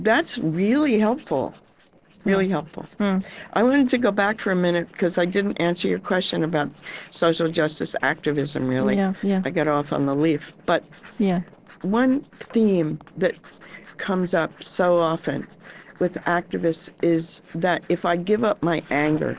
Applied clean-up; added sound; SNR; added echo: neural separator model SepFormer DNS4.